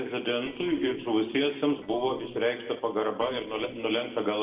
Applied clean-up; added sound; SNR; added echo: neural separator model SepFormer DNS4.